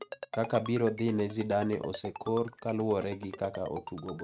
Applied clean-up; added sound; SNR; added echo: neural mask model RNNoise.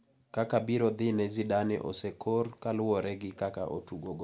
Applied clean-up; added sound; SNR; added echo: none; none; none; none.